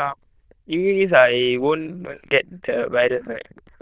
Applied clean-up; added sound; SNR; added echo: neural diffusion model UNIVERSE++.